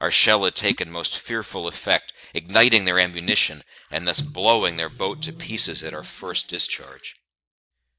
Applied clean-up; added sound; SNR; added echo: neural mask model DeepFilterNet 3.